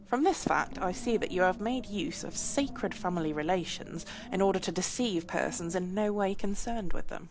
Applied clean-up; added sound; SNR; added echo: none; Wind; 7 dB; none.